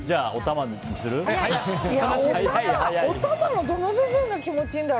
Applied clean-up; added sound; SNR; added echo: none; Train; 16 dB; none.